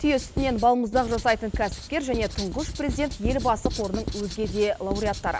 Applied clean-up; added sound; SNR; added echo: none; Writing; 7 dB; none.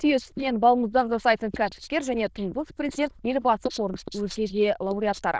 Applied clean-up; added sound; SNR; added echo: neural diffusion model UNIVERSE++.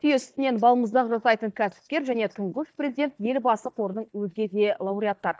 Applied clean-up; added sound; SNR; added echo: neural mask model DeepFilterNet 3.